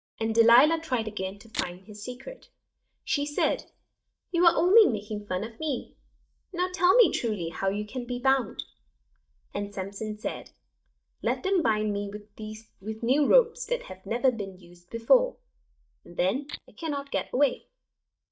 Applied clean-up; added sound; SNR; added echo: neural mask model DeepFilterNet 3.